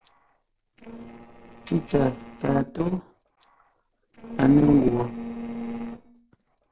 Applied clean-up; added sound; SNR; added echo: neural separator model SepFormer DNS4.